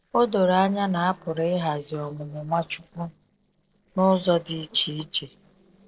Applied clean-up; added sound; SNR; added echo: neural separator model SepFormer DNS4.